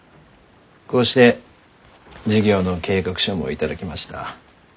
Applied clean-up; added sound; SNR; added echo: none; none; none; none.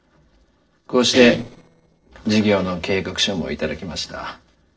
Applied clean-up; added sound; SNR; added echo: neural separator model SepFormer DNS4.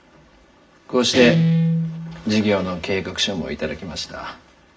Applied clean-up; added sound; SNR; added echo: none; Guitar; 1 dB; reverberation time 0.4 s.